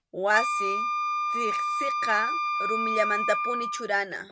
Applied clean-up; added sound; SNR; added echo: none; Wind instrument, woodwind instrument; -2 dB; none.